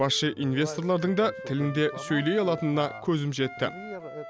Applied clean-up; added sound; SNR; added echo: none; Wind instrument, woodwind instrument; 15 dB; none.